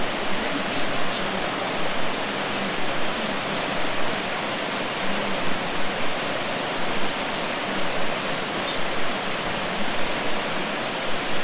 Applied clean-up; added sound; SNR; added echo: none; Water; 1 dB; reverberation time 0.2 s.